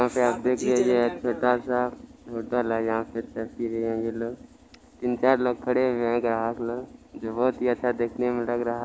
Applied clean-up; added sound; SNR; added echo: none; none; none; none.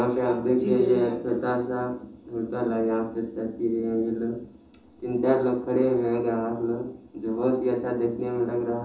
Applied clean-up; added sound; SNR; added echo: none; none; none; reverberation time 0.6 s.